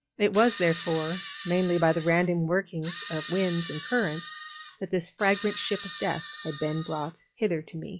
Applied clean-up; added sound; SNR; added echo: classical method log-MMSE.